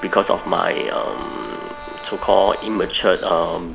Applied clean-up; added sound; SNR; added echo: none; Brass instrument + Fixed-wing aircraft, airplane; 15 dB; none.